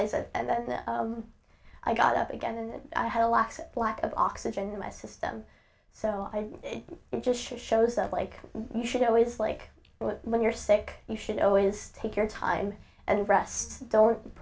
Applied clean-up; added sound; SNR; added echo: none; none; none; none.